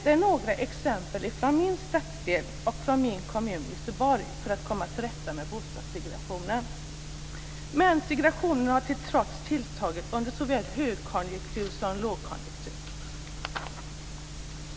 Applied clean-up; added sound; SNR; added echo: none; none; none; none.